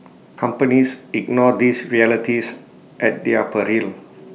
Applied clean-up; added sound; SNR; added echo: none; none; none; none.